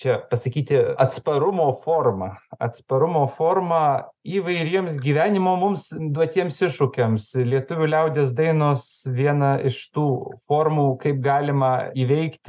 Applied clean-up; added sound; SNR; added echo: none; none; none; none.